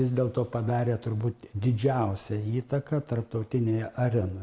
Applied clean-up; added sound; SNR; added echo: none; none; none; none.